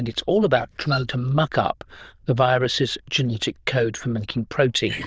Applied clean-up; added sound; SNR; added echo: neural diffusion model UNIVERSE++.